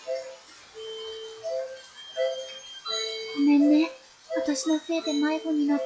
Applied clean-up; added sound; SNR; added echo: classical method log-MMSE.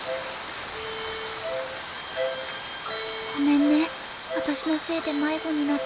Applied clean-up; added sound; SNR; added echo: none; Bowed string instrument; 18 dB; none.